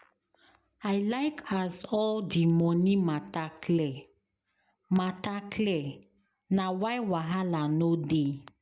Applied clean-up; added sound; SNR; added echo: none; none; none; none.